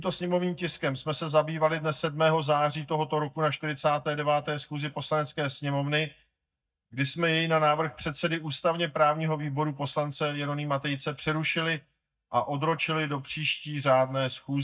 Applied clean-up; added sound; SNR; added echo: neural mask model DeepFilterNet 3.